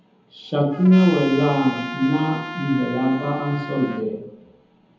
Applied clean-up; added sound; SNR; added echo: none; Trumpet; 12 dB; reverberation time 0.9 s.